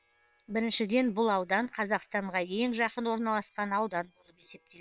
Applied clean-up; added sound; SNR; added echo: neural separator model SepFormer WHAM!.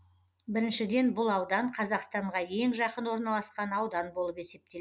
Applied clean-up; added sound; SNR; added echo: none; none; none; none.